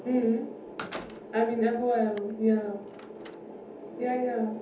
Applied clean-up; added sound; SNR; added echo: none; Slam; 19 dB; reverberation time 0.7 s.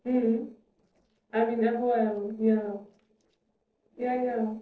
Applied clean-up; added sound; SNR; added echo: neural separator model SepFormer DNS4.